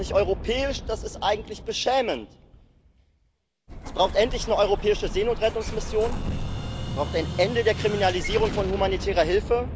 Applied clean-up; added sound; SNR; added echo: none; Explosion; 6 dB; none.